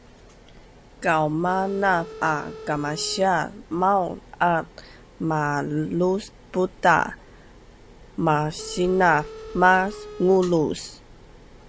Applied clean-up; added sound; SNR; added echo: none; Telephone; 15 dB; none.